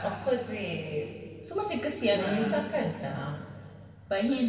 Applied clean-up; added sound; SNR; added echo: none; none; none; reverberation time 2.4 s.